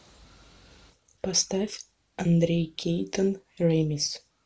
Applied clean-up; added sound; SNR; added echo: none; none; none; none.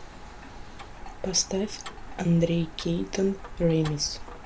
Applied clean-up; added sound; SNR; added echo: none; Tick-tock + Rain; 11 dB; none.